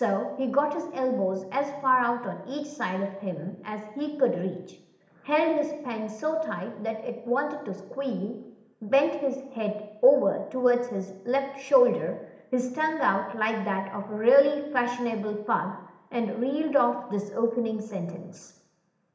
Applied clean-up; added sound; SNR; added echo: none; none; none; reverberation time 0.8 s.